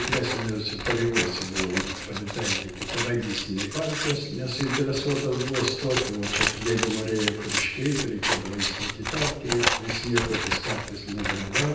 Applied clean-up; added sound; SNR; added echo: none; Scissors; 2 dB; reverberation time 0.9 s.